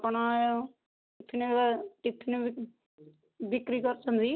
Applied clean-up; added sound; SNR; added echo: none; none; none; none.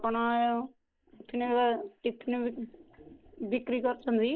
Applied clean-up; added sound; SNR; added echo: neural mask model Resemble Enhance denoiser.